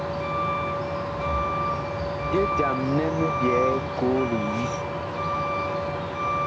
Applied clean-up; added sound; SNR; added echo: none; Truck; -3 dB; none.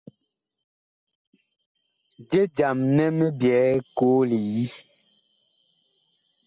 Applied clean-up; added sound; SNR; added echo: none; none; none; none.